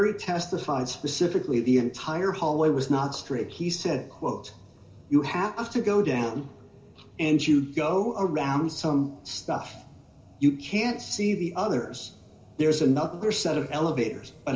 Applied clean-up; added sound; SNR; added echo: none; none; none; reverberation time 2.1 s.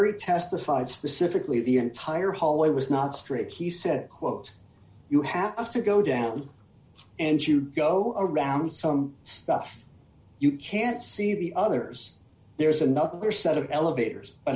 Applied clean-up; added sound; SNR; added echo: none; none; none; none.